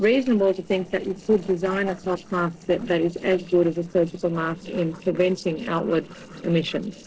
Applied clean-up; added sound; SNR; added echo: neural separator model SepFormer DNS4.